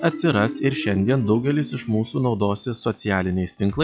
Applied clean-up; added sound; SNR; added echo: classical method log-MMSE.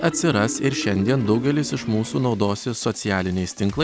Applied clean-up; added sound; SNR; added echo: none; Marimba, xylophone; 13 dB; none.